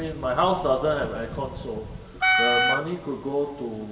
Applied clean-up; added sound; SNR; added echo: none; Wind instrument, woodwind instrument; -3 dB; reverberation time 2.4 s.